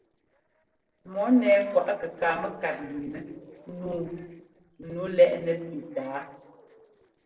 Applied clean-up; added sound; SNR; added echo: neural separator model SepFormer DNS4.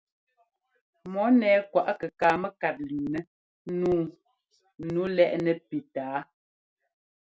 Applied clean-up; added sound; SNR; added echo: none; none; none; none.